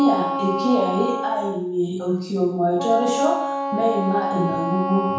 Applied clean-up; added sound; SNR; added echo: none; Wind instrument, woodwind instrument; 4 dB; reverberation time 0.7 s.